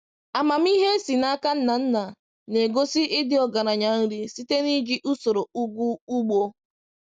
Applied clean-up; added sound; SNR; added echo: none; none; none; none.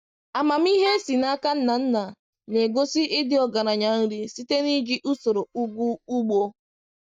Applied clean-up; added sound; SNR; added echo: neural mask model DeepFilterNet 3.